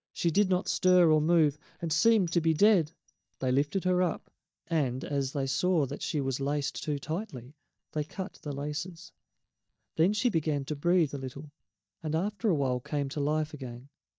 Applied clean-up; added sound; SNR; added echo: neural mask model DeepFilterNet 3.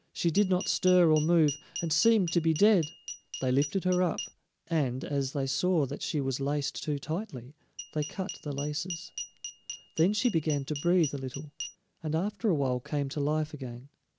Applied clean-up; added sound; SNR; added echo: none; Glass; 13 dB; none.